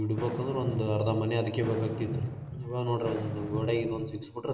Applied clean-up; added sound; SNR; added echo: none; Fireworks; 7 dB; reverberation time 0.9 s.